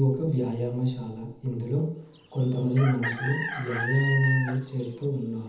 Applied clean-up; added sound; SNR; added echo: none; Chicken, rooster; 7 dB; reverberation time 1.3 s.